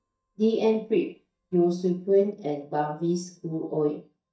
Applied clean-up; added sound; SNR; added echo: neural mask model DeepFilterNet 3.